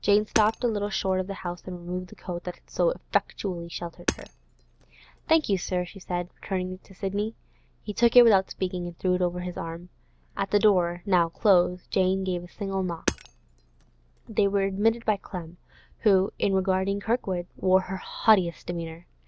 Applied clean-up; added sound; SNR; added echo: none; Hammer; 13 dB; none.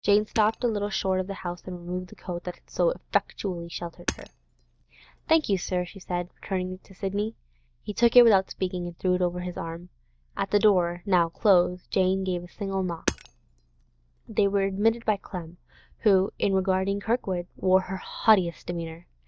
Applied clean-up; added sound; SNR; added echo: neural mask model DeepFilterNet 3.